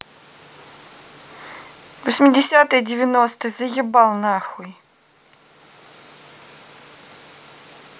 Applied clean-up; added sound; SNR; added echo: none; none; none; none.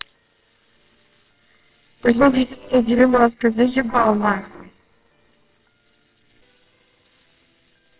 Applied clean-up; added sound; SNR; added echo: neural separator model SepFormer WHAMR!.